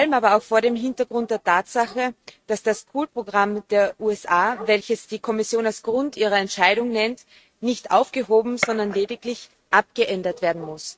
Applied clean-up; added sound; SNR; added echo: neural mask model RNNoise.